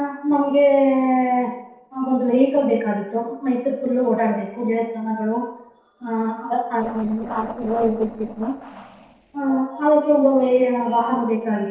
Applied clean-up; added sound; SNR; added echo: neural separator model SepFormer DNS4.